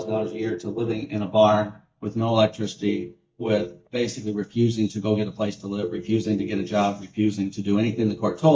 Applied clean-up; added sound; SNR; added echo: neural mask model DeepFilterNet 3.